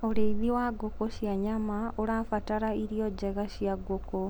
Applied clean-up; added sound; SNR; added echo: none; Bus; 15 dB; none.